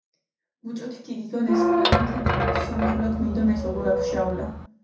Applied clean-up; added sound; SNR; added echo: none; Squeak / Thump, thud; -3 dB; reverberation time 0.6 s.